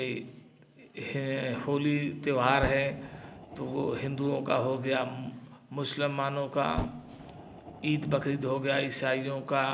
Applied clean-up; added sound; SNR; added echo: none; Fire; 13 dB; none.